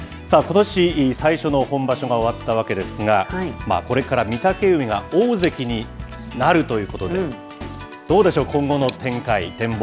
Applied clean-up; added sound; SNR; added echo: none; Coin (dropping); 14 dB; none.